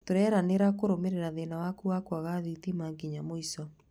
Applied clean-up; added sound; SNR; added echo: none; none; none; none.